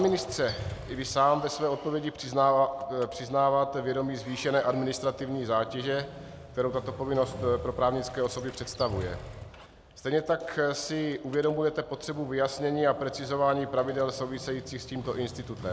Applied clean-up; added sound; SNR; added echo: none; Motorcycle; 16 dB; none.